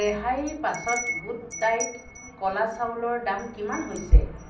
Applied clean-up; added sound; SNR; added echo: none; Wind chime; -1 dB; reverberation time 0.6 s.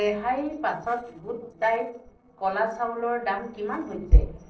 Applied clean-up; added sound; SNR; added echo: neural separator model SepFormer DNS4.